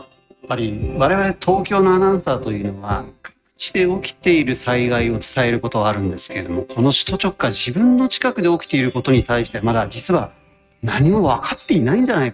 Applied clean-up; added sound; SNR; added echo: neural mask model RNNoise.